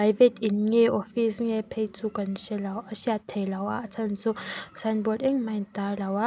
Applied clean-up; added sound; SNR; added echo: none; none; none; none.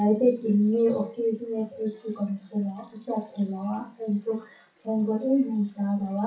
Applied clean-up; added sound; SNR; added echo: classical method WPE with log-MMSE.